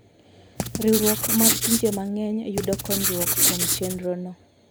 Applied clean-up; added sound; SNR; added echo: none; Writing; -2 dB; none.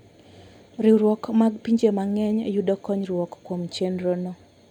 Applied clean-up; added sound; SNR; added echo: none; none; none; none.